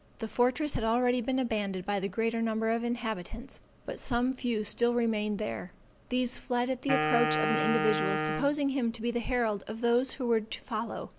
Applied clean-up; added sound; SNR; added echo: none; Wind instrument, woodwind instrument; 2 dB; none.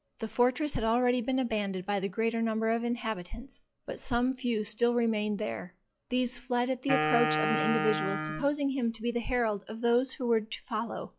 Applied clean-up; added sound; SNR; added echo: classical method log-MMSE.